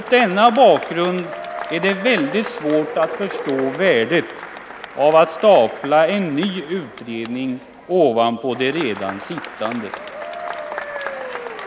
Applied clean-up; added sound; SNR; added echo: none; Applause / Crowd / Cheering; 12 dB; none.